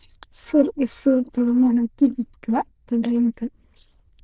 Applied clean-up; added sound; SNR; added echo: neural diffusion model UNIVERSE++.